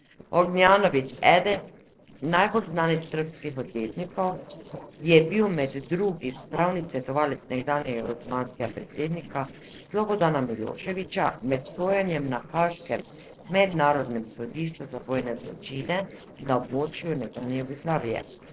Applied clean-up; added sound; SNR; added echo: neural separator model SepFormer DNS4.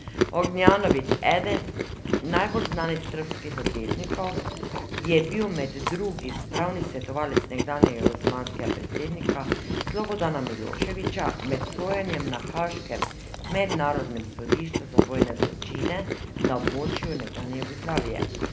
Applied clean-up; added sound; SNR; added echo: none; Chewing, mastication; -1 dB; none.